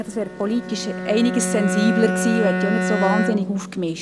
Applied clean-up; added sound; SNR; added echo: none; Bowed string instrument; 2 dB; none.